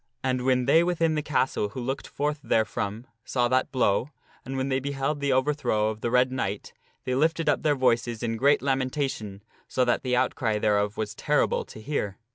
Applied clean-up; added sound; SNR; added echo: none; none; none; none.